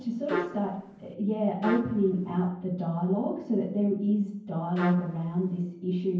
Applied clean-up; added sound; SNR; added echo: none; Trumpet; 9 dB; reverberation time 0.9 s.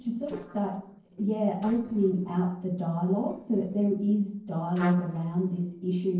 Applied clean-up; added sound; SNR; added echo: neural separator model SepFormer DNS4.